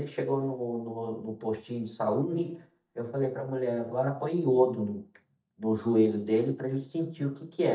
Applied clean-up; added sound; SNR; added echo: neural mask model DeepFilterNet 3.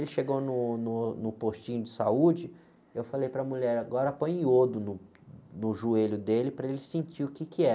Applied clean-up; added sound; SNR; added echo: none; none; none; none.